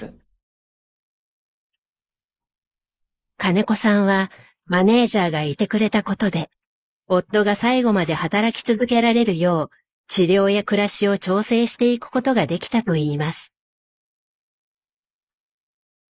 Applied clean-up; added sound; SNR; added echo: neural mask model Resemble Enhance denoiser.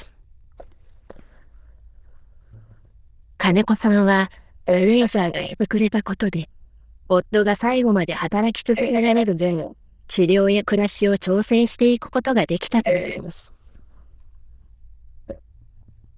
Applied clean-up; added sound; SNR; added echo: neural diffusion model UNIVERSE++.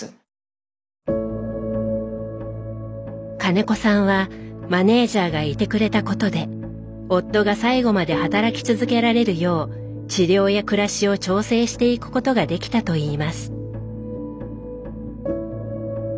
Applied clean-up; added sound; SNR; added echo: none; none; none; none.